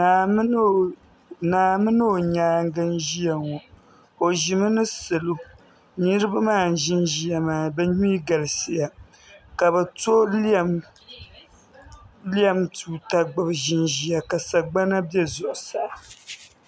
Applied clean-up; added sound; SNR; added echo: none; none; none; none.